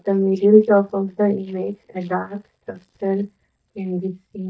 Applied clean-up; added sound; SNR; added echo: neural mask model DeepFilterNet 3.